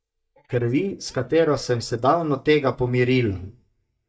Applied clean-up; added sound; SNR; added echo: neural mask model DeepFilterNet 3.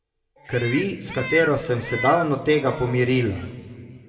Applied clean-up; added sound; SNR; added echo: none; Meow; 10 dB; reverberation time 2.0 s.